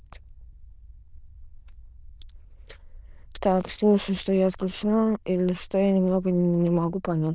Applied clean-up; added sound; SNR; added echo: neural diffusion model UNIVERSE++.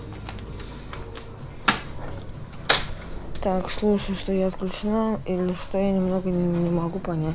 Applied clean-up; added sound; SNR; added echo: none; Aircraft; 8 dB; none.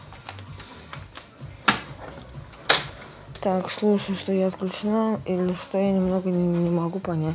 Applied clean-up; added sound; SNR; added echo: none; none; none; none.